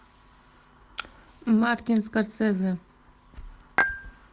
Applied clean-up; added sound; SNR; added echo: none; Dishes, pots, and pans / Chink, clink; -2 dB; none.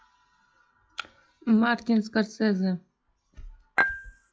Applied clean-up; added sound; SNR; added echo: classical method log-MMSE.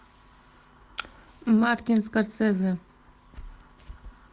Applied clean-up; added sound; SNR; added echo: none; none; none; none.